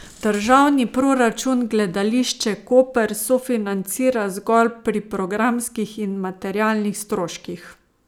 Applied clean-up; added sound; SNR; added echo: none; none; none; none.